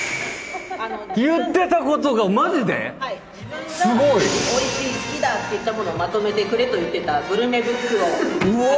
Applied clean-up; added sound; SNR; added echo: none; none; none; none.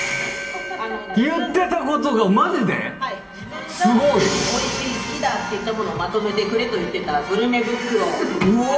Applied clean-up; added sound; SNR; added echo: none; Musical instrument; 19 dB; reverberation time 0.5 s.